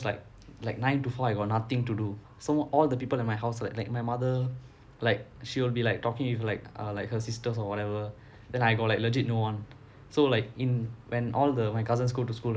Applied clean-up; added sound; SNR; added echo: none; none; none; none.